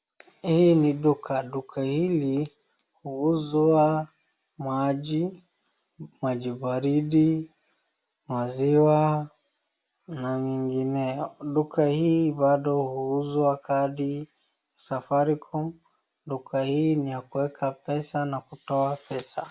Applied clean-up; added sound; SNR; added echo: none; none; none; none.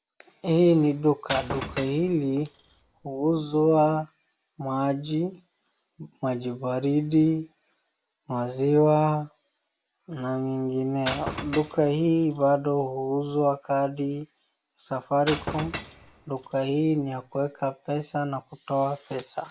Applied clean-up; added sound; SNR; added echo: none; Shatter / Crushing; 12 dB; none.